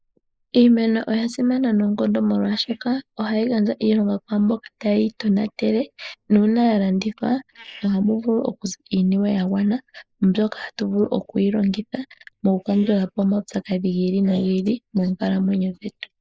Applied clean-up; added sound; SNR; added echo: neural mask model Resemble Enhance denoiser.